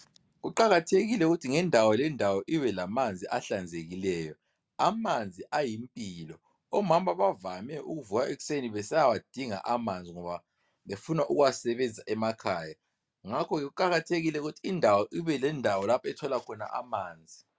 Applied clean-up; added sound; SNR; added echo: none; none; none; none.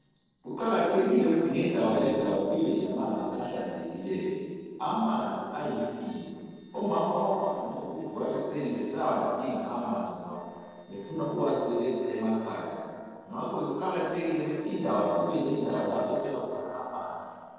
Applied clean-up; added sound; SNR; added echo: neural separator model SepFormer DNS4.